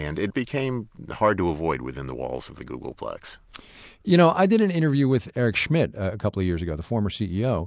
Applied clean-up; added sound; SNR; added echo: none; none; none; none.